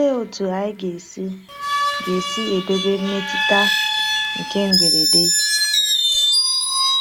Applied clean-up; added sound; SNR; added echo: none; Screech; -4 dB; none.